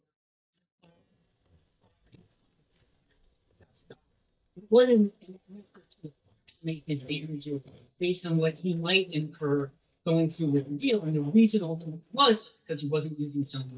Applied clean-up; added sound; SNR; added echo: neural mask model DeepFilterNet 3.